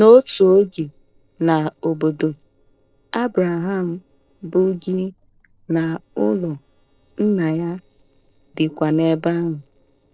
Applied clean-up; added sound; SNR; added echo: neural separator model SepFormer DNS4.